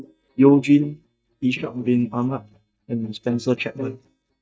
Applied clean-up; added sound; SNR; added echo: neural mask model DeepFilterNet 3.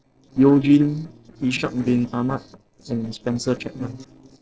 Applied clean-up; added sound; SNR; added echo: neural separator model SepFormer DNS4.